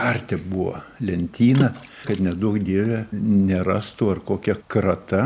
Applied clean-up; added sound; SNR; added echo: none; Water / Splash, splatter; 15 dB; none.